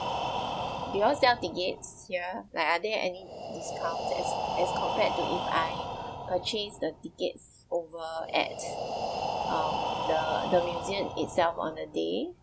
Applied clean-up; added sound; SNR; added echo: none; Breathing; 3 dB; none.